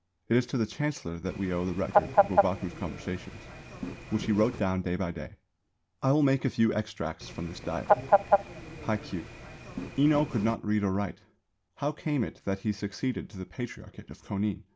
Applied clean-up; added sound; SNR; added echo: none; Fowl; -1 dB; none.